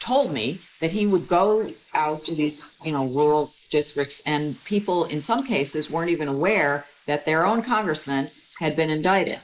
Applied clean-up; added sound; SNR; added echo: neural mask model Resemble Enhance denoiser.